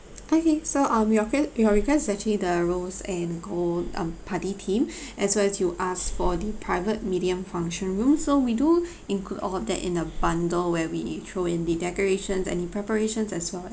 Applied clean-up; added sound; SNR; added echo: none; Breathing; 13 dB; none.